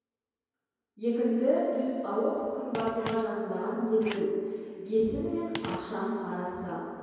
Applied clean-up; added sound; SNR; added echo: none; Telephone; 16 dB; reverberation time 2.2 s.